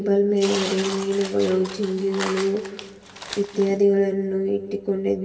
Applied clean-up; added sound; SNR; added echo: none; Tearing; 12 dB; reverberation time 2.6 s.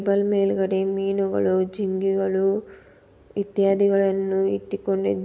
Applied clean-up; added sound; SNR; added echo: none; none; none; none.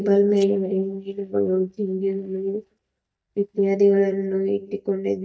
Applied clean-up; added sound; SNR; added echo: neural mask model DeepFilterNet 3.